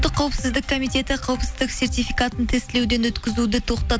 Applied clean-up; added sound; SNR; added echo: none; none; none; none.